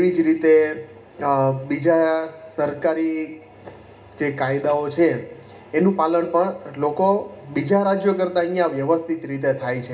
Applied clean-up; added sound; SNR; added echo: none; none; none; reverberation time 0.2 s.